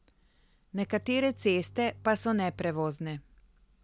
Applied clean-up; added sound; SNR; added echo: none; Bowed string instrument; 20 dB; none.